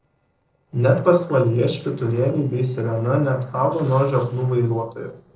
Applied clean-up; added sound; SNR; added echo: neural separator model SepFormer DNS4.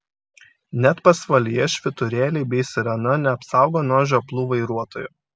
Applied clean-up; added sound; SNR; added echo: none; none; none; none.